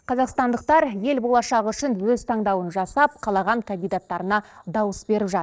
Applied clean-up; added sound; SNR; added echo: neural separator model SepFormer DNS4.